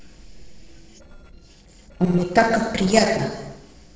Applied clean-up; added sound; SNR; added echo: neural separator model SepFormer DNS4.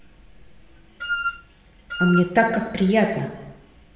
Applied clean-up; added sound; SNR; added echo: none; Wind instrument, woodwind instrument; 3 dB; reverberation time 1.1 s.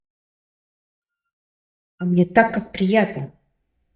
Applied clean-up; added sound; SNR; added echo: neural mask model DeepFilterNet 3.